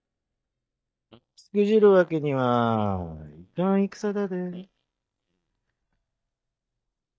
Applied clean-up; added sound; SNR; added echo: neural mask model DeepFilterNet 3.